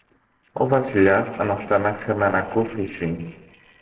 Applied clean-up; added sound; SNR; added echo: neural separator model SepFormer DNS4.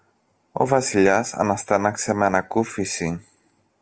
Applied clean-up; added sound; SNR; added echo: none; none; none; none.